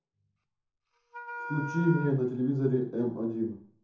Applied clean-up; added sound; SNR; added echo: none; Wind instrument, woodwind instrument; 11 dB; reverberation time 0.6 s.